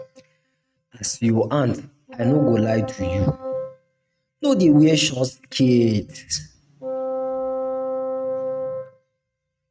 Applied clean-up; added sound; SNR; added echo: neural mask model RNNoise.